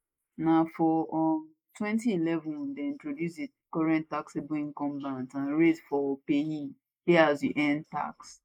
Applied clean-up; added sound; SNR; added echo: neural mask model Resemble Enhance denoiser.